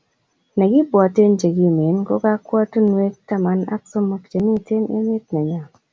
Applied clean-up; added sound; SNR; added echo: none; none; none; none.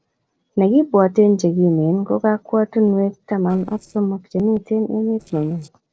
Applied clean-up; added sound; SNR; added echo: neural separator model SepFormer DNS4.